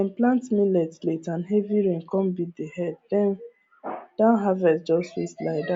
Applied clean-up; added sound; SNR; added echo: none; none; none; none.